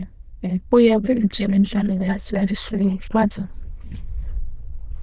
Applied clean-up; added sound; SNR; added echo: neural diffusion model UNIVERSE++.